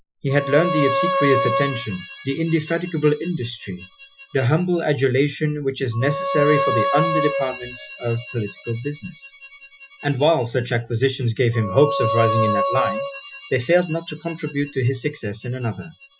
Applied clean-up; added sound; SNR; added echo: classical method Wiener filter.